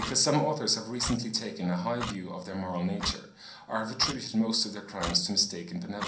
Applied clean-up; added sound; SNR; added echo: none; Clock; 11 dB; reverberation time 0.6 s.